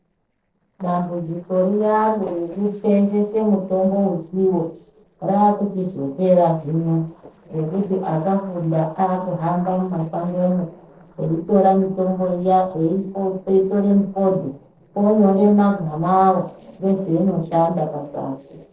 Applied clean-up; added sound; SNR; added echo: neural separator model SepFormer DNS4.